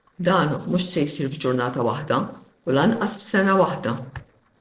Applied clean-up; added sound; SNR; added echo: neural separator model SepFormer DNS4.